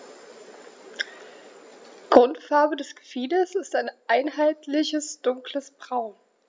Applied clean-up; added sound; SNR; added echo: none; none; none; none.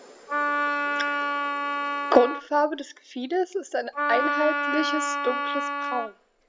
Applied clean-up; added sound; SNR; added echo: none; Wind instrument, woodwind instrument; 0 dB; none.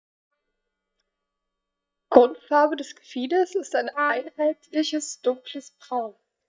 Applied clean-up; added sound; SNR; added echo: neural mask model DeepFilterNet 3.